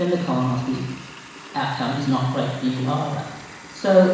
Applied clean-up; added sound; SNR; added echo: none; Water tap, faucet; 18 dB; reverberation time 1.1 s.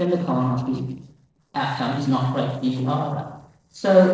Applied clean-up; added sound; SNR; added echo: neural separator model SepFormer DNS4.